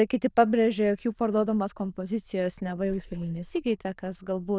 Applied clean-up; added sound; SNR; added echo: neural diffusion model UNIVERSE++.